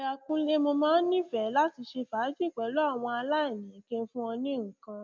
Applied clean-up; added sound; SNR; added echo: none; none; none; none.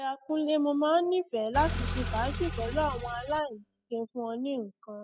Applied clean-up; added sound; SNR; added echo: classical method spectral subtraction.